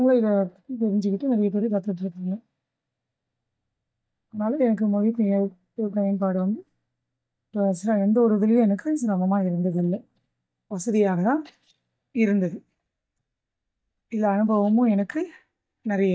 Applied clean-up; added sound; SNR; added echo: neural mask model DeepFilterNet 3.